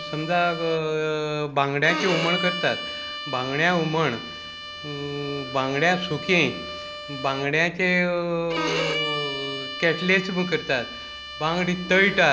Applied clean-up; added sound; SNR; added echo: none; Bowed string instrument; 8 dB; none.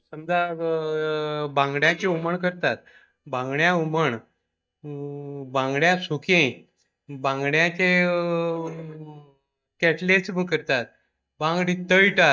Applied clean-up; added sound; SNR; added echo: neural mask model DeepFilterNet 3.